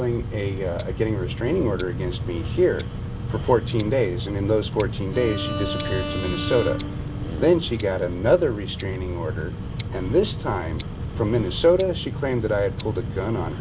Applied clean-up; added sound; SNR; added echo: none; Tick-tock + Bowed string instrument; 15 dB; none.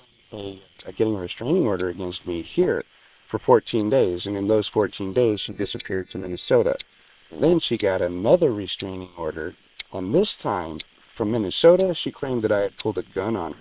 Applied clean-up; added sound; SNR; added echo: neural separator model SepFormer WHAM!.